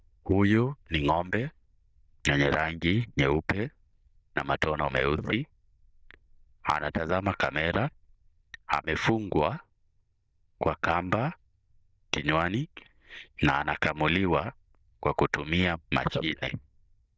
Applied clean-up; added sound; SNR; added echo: neural diffusion model UNIVERSE++.